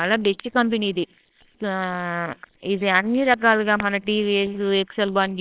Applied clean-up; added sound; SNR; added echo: neural separator model SepFormer WHAMR!.